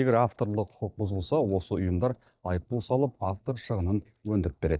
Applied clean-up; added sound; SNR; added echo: neural mask model DeepFilterNet 3.